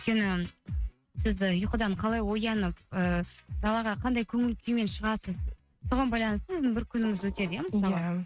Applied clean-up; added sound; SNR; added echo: neural mask model RNNoise.